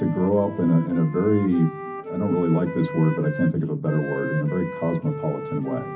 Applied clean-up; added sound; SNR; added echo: none; Wind instrument, woodwind instrument; 11 dB; reverberation time 0.4 s.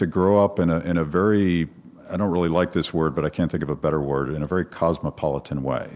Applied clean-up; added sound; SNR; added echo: none; none; none; none.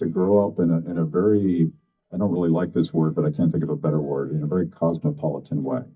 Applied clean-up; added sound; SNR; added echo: neural mask model DeepFilterNet 3.